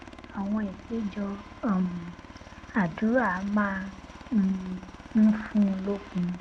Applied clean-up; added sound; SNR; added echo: none; Aircraft; 16 dB; none.